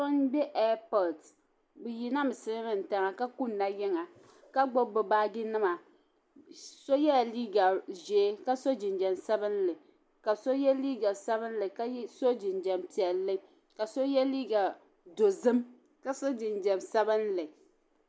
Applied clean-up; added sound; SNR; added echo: none; none; none; none.